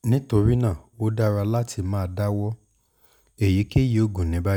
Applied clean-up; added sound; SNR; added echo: none; none; none; none.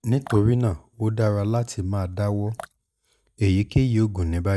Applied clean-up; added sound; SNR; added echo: neural mask model DeepFilterNet 3.